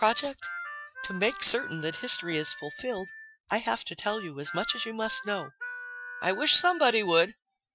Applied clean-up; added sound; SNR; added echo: classical method Wiener filter.